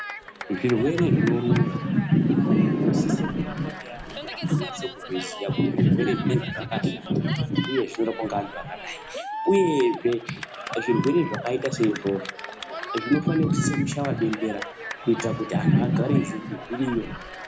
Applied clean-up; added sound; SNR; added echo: none; Cheering; 12 dB; reverberation time 0.3 s.